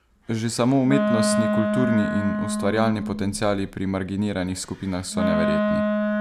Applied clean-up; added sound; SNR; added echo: none; Wind instrument, woodwind instrument; 1 dB; none.